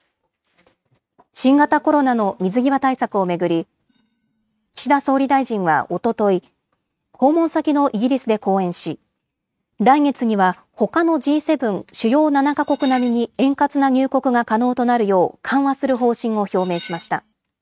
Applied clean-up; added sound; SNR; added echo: neural mask model RNNoise.